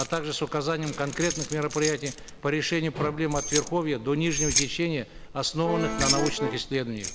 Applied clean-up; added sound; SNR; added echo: none; Accordion + Keys jangling; 4 dB; none.